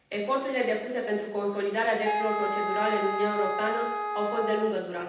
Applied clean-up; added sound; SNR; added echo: none; Wind instrument, woodwind instrument; 2 dB; reverberation time 0.9 s.